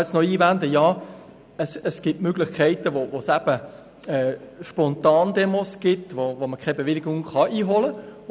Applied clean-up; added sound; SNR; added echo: none; none; none; none.